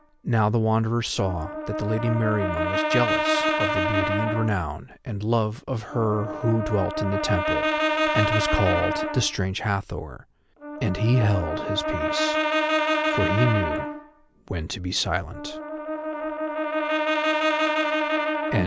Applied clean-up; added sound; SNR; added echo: none; Brass instrument; 0 dB; none.